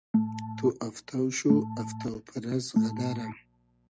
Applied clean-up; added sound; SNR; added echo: none; Organ; 0 dB; none.